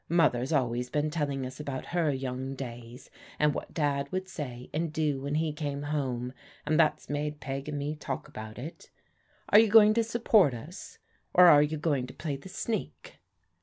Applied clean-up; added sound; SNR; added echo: none; none; none; none.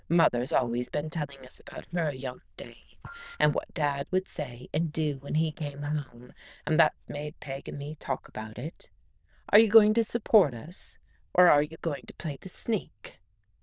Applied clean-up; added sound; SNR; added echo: neural diffusion model UNIVERSE++.